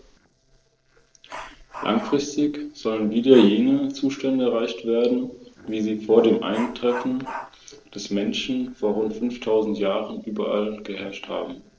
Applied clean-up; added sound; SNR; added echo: neural separator model SepFormer DNS4.